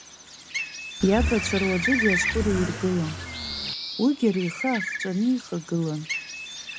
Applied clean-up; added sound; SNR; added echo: none; Bird + Accelerating, revving, vroom / Car; 4 dB; none.